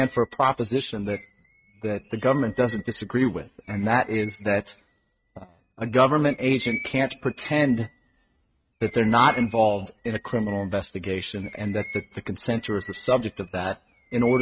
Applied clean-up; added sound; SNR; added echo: neural mask model RNNoise.